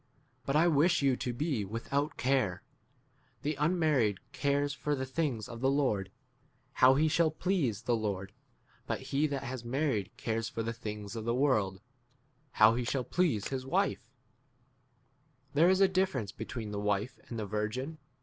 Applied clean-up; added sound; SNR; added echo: none; Camera; 20 dB; none.